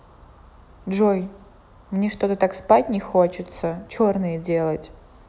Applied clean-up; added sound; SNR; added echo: none; none; none; none.